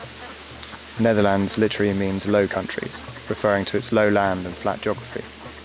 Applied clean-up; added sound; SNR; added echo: none; Musical instrument + Fowl; 15 dB; none.